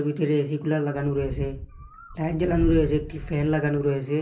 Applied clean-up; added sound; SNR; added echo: none; Wind; 8 dB; reverberation time 0.3 s.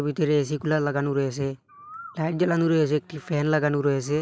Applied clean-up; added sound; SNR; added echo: none; none; none; none.